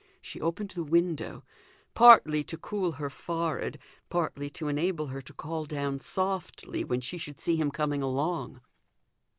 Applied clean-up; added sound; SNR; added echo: none; none; none; none.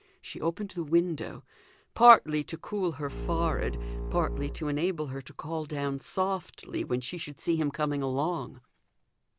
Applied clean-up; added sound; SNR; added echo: none; Bowed string instrument; 4 dB; none.